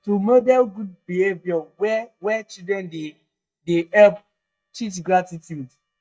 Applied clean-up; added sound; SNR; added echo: neural mask model DeepFilterNet 3.